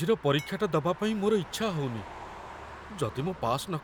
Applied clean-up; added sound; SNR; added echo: none; Glass + Motor vehicle (road); 15 dB; none.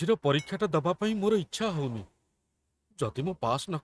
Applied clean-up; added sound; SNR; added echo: neural mask model RNNoise.